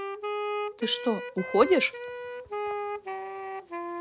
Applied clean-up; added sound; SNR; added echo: none; Wind instrument, woodwind instrument; 4 dB; none.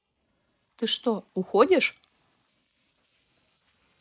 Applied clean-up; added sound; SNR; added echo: neural mask model Resemble Enhance denoiser.